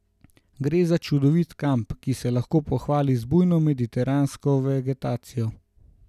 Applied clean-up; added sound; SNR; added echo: none; none; none; none.